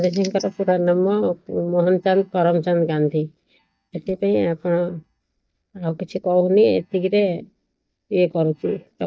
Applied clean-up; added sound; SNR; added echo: neural mask model DeepFilterNet 3.